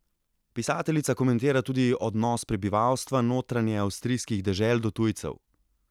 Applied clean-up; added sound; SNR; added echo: none; none; none; none.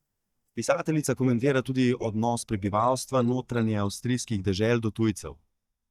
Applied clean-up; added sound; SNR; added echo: neural mask model DeepFilterNet 3.